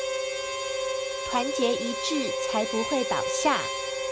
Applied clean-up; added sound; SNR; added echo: none; Harmonica; 0 dB; none.